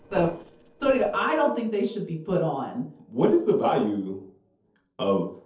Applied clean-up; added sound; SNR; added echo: neural separator model SepFormer DNS4.